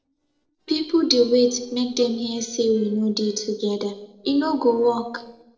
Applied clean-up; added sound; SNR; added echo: neural separator model SepFormer DNS4.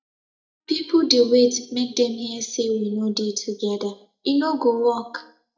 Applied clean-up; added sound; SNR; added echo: neural mask model DeepFilterNet 3.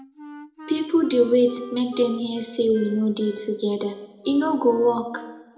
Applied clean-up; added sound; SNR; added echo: none; Wind instrument, woodwind instrument; 19 dB; reverberation time 0.6 s.